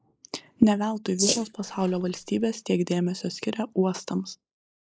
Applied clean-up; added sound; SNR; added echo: neural mask model Resemble Enhance denoiser.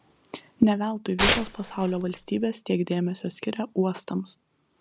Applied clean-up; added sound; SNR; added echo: none; Tearing; 0 dB; none.